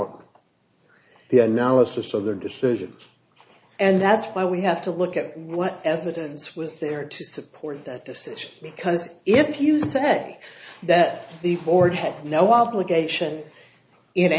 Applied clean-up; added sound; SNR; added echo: none; none; none; none.